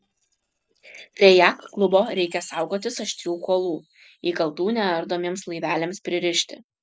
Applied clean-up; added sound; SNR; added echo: neural separator model SepFormer DNS4.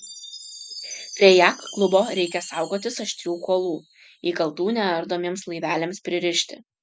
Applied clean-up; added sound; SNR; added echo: none; Chime; 18 dB; none.